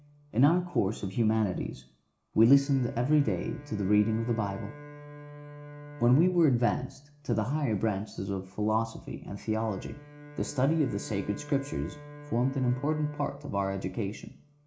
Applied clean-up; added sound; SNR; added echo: none; Bowed string instrument; 18 dB; reverberation time 0.4 s.